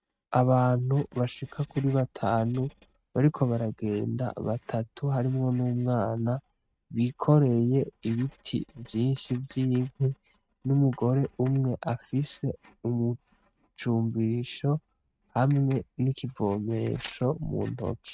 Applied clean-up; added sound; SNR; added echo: neural mask model RNNoise.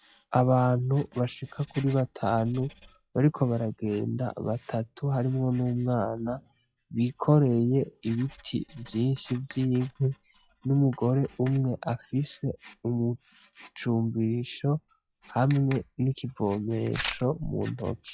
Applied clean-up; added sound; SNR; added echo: classical method log-MMSE.